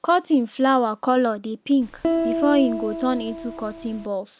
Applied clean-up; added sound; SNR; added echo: none; Piano; 5 dB; none.